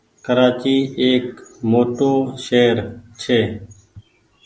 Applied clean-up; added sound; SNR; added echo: none; none; none; none.